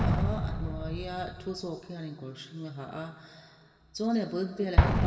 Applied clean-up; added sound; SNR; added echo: none; Explosion; -4 dB; reverberation time 2.1 s.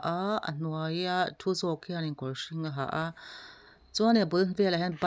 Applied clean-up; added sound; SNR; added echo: none; none; none; none.